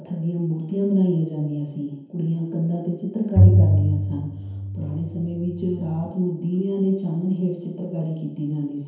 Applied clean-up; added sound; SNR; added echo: none; Bowed string instrument; -5 dB; reverberation time 0.9 s.